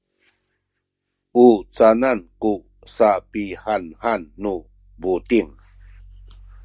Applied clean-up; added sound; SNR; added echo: neural mask model DeepFilterNet 3.